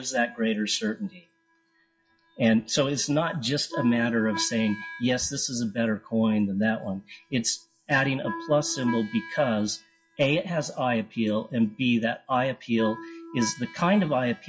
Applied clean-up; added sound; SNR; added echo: classical method WPE with log-MMSE.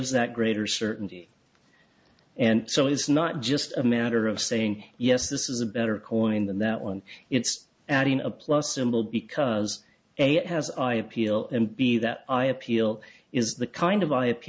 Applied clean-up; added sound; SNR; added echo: none; none; none; none.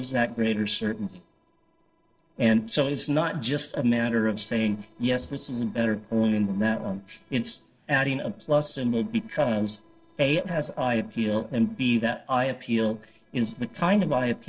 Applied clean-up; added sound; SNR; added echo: neural separator model SepFormer DNS4.